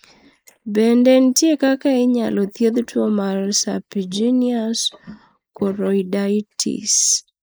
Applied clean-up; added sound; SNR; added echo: neural mask model Resemble Enhance denoiser.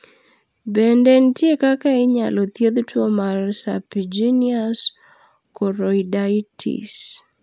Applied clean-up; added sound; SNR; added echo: none; none; none; none.